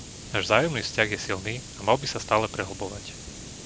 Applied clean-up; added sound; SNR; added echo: none; Hiss; 13 dB; none.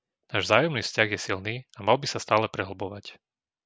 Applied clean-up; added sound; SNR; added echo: none; none; none; none.